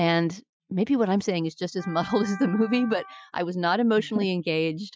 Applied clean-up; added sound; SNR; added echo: classical method Wiener filter.